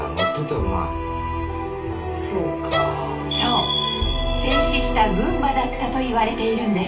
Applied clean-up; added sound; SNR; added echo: none; Bowed string instrument; 9 dB; reverberation time 0.3 s.